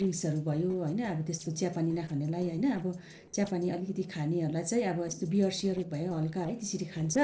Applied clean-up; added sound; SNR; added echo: neural separator model SepFormer DNS4.